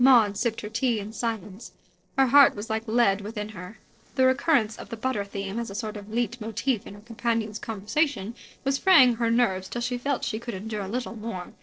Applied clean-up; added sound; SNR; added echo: neural separator model SepFormer DNS4.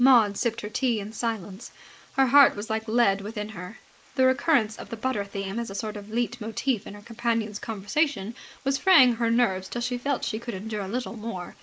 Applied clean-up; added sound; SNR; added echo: neural mask model Resemble Enhance denoiser.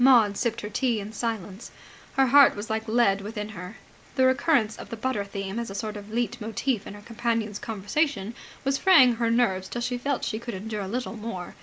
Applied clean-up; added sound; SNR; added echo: none; none; none; none.